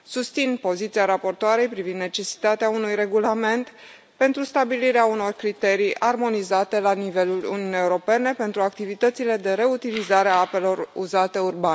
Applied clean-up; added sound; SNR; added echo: none; none; none; none.